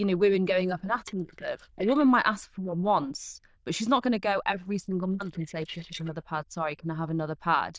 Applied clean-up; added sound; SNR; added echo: neural diffusion model UNIVERSE++.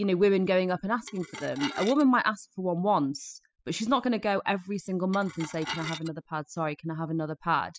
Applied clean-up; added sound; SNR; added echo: classical method spectral subtraction.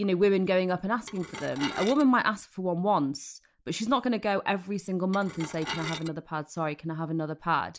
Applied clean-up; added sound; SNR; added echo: none; Dishes, pots, and pans / Glass; 11 dB; none.